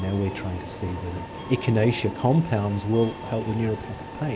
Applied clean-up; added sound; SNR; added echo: none; Subway, metro, underground; 11 dB; none.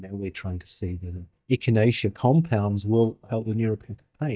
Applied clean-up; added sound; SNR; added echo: neural mask model DeepFilterNet 3.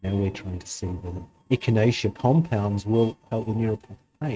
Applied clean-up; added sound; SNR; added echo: neural mask model RNNoise.